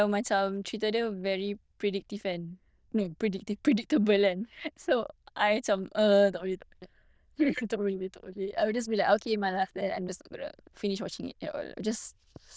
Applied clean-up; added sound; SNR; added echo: neural diffusion model UNIVERSE++.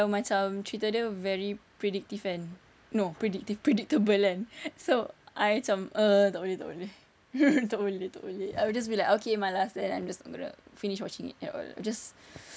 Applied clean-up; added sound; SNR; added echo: none; none; none; none.